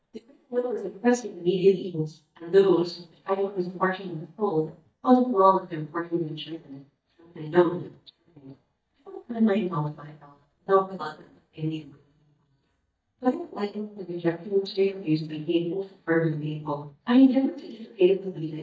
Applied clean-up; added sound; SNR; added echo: neural mask model DeepFilterNet 3.